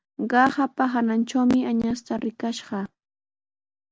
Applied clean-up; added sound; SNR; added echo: none; none; none; none.